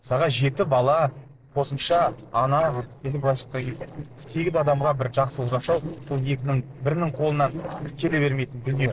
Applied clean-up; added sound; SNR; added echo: neural separator model SepFormer DNS4.